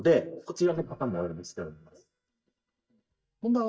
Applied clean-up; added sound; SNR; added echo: neural mask model DeepFilterNet 3.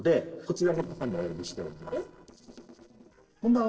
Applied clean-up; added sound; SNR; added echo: neural separator model SepFormer DNS4.